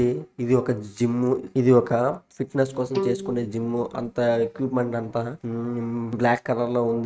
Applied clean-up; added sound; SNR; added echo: neural mask model RNNoise.